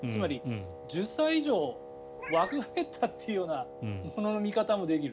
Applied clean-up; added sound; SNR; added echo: none; Meow + Wind instrument, woodwind instrument; 13 dB; none.